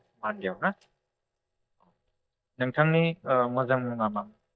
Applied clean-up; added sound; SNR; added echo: neural mask model DeepFilterNet 3.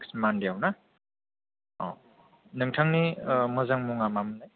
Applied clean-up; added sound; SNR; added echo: none; none; none; none.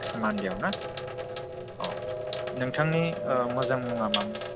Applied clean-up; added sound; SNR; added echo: none; Sink (filling or washing) + Wind; 2 dB; none.